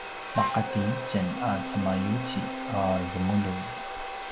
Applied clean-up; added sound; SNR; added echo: none; Wind instrument, woodwind instrument + Domestic sounds, home sounds; 4 dB; none.